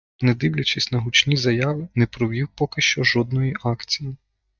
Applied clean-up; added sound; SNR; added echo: neural mask model DeepFilterNet 3.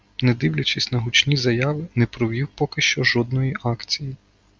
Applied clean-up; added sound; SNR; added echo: none; none; none; none.